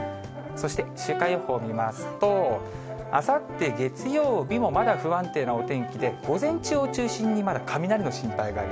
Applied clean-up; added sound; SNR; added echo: none; Brass instrument; 10 dB; none.